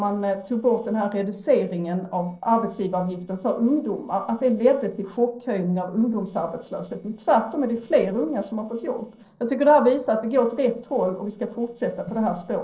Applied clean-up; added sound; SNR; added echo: neural separator model SepFormer DNS4.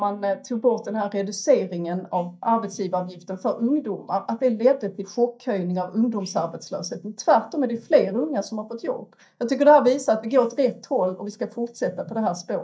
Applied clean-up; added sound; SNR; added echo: neural mask model DeepFilterNet 3.